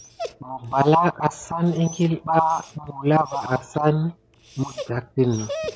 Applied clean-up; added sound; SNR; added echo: none; Dog; 15 dB; none.